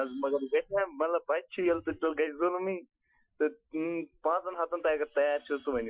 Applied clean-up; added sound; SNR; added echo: classical method Wiener filter.